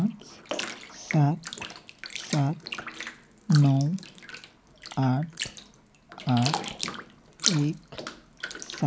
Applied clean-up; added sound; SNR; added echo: none; Bathtub (filling or washing); 8 dB; none.